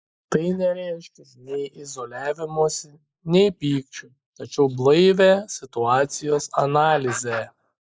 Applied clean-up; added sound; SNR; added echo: neural mask model Resemble Enhance denoiser.